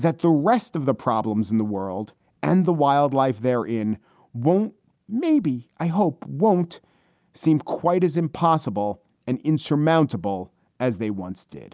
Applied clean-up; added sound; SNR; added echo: none; none; none; none.